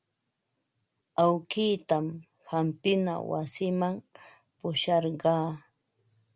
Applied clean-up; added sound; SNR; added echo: none; none; none; none.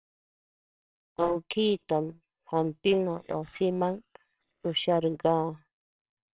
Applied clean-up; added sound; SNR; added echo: neural separator model SepFormer WHAMR!.